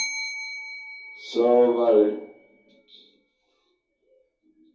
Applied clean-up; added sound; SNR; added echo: none; Bell; 13 dB; reverberation time 0.5 s.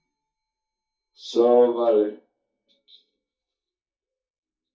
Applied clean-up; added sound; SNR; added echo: neural mask model DeepFilterNet 3.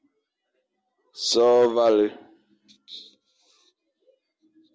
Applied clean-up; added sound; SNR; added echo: none; none; none; none.